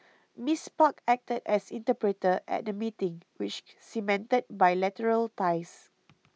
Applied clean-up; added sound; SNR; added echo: none; none; none; none.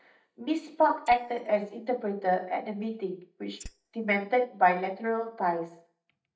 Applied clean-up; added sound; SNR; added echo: neural mask model DeepFilterNet 3.